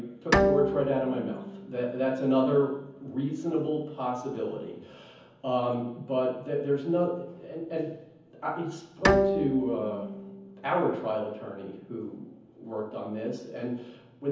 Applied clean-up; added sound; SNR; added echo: none; Bowed string instrument; 1 dB; reverberation time 0.7 s.